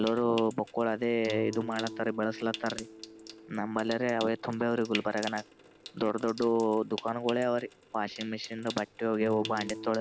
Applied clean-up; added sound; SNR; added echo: none; Guitar + Trickle, dribble / Sink (filling or washing) / Water tap, faucet; 13 dB; none.